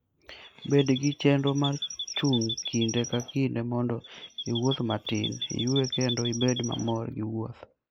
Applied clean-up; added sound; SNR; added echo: neural mask model Resemble Enhance denoiser.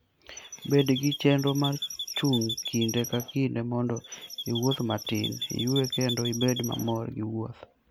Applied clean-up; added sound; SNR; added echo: none; Chirp, tweet; 8 dB; none.